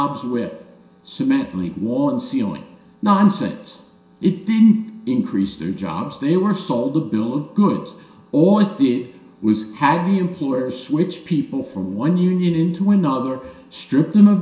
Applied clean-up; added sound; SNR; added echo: none; none; none; reverberation time 0.7 s.